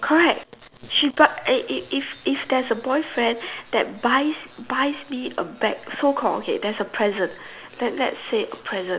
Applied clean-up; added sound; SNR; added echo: none; none; none; none.